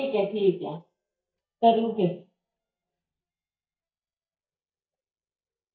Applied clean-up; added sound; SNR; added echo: neural mask model DeepFilterNet 3.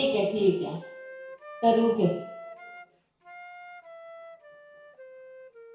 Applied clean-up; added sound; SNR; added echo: none; Wind instrument, woodwind instrument; 16 dB; reverberation time 0.6 s.